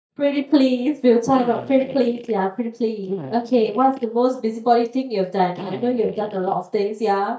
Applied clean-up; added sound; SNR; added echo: neural mask model DeepFilterNet 3.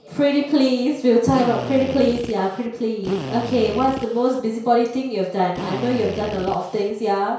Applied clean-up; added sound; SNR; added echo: none; Drill; 11 dB; reverberation time 0.6 s.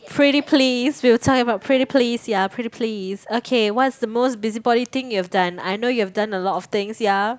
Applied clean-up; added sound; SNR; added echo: none; none; none; none.